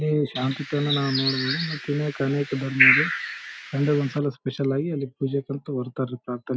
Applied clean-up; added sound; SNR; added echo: none; Bird; 1 dB; none.